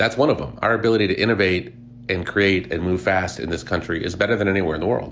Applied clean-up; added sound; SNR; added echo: none; none; none; none.